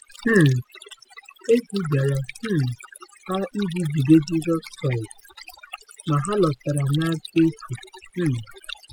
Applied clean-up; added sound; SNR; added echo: classical method spectral subtraction.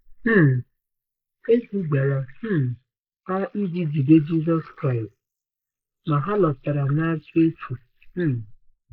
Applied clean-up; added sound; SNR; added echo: neural mask model Resemble Enhance denoiser.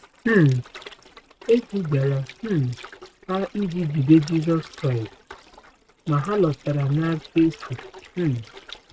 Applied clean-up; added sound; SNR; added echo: neural mask model RNNoise.